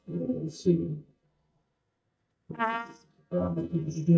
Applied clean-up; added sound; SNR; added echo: neural mask model DeepFilterNet 3.